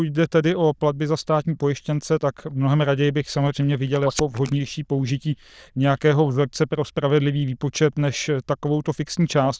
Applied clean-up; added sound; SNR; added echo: neural diffusion model UNIVERSE++.